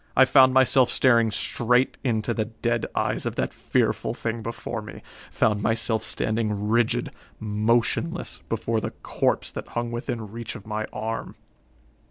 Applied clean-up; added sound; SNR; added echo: none; none; none; none.